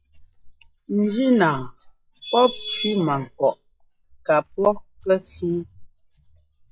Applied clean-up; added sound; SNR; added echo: classical method log-MMSE.